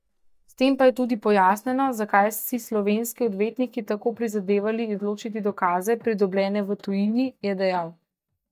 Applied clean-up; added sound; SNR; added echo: neural mask model DeepFilterNet 3.